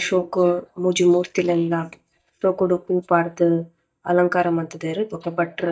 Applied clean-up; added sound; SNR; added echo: neural mask model DeepFilterNet 3.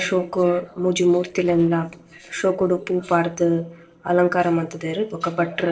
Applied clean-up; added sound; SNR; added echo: neural separator model SepFormer DNS4.